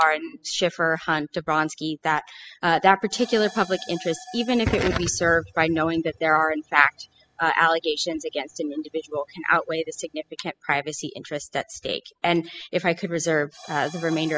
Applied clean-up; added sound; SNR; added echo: classical method spectral subtraction.